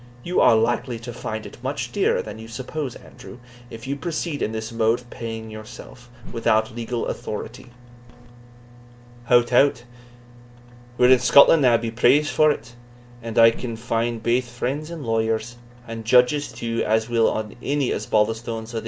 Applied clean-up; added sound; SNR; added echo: none; Whoosh, swoosh, swish; 13 dB; none.